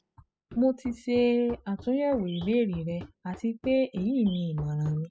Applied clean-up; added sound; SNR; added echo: classical method spectral subtraction.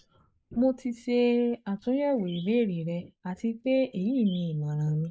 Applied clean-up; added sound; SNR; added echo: neural mask model Resemble Enhance denoiser.